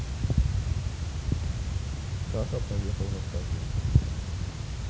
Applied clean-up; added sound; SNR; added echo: none; none; none; none.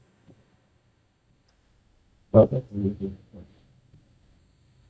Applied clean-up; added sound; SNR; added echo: neural mask model DeepFilterNet 3.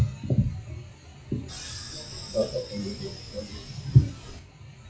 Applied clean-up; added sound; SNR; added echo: classical method WPE with log-MMSE.